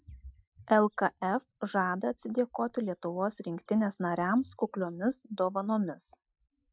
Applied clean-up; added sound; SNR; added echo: classical method Wiener filter.